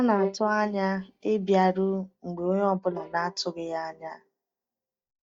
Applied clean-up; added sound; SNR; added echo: neural mask model DeepFilterNet 3.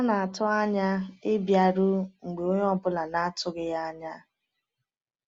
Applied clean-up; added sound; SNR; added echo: none; none; none; none.